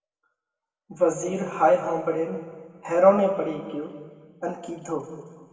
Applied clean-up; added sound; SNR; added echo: none; none; none; reverberation time 1.8 s.